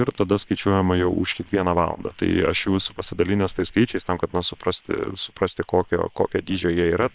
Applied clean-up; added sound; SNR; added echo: neural separator model SepFormer WHAM!.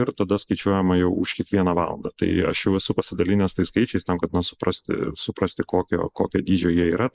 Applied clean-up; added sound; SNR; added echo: neural mask model Resemble Enhance denoiser.